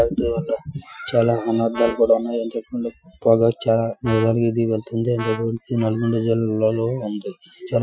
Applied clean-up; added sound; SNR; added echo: classical method Wiener filter.